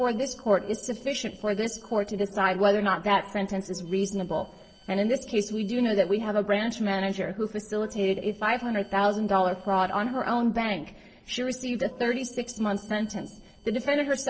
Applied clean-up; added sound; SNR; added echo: neural separator model SepFormer DNS4.